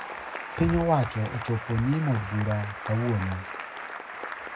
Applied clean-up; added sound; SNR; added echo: none; Applause / Cheering; 9 dB; reverberation time 0.3 s.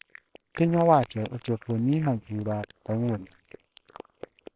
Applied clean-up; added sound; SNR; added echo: neural separator model SepFormer WHAMR!.